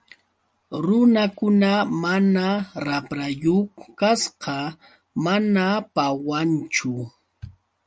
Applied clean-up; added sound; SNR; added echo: none; none; none; none.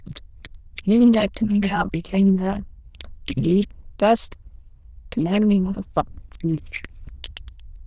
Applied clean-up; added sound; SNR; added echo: neural diffusion model UNIVERSE++.